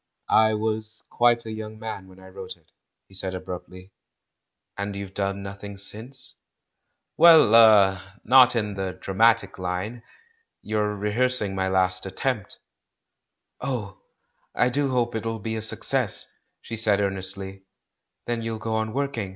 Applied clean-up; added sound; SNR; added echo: none; none; none; none.